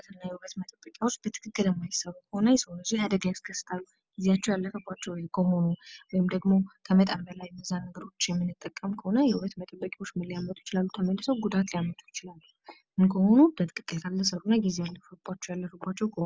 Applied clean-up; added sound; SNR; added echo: none; none; none; none.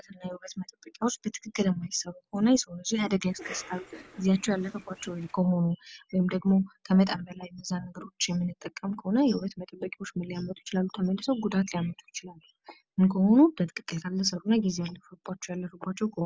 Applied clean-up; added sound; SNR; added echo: none; Cough; 18 dB; none.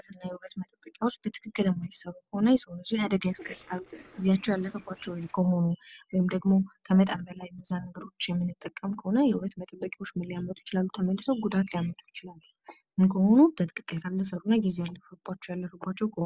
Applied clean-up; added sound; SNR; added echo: neural separator model SepFormer DNS4.